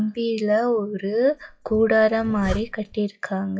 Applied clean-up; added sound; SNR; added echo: classical method WPE with log-MMSE.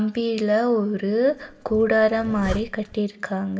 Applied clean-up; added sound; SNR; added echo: none; Zipper (clothing); 13 dB; reverberation time 0.7 s.